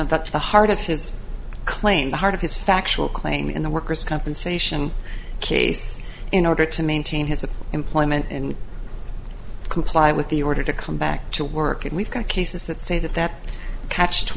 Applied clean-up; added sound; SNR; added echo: none; none; none; none.